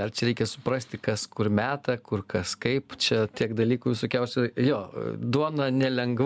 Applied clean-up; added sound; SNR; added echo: none; none; none; none.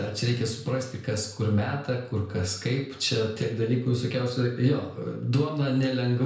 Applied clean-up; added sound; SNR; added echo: none; none; none; reverberation time 0.5 s.